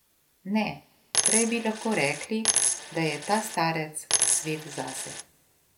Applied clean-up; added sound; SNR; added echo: none; Coin (dropping); -2 dB; none.